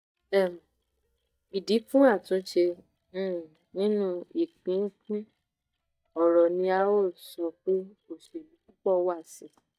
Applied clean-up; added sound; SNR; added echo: neural mask model DeepFilterNet 3.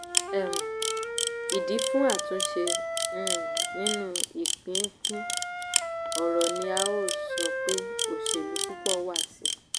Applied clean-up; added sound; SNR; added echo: none; Camera + Wind instrument, woodwind instrument; -4 dB; none.